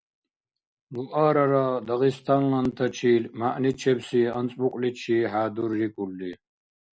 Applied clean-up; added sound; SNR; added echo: none; none; none; none.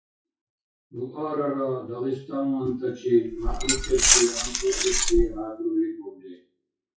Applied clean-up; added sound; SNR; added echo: classical method WPE with log-MMSE.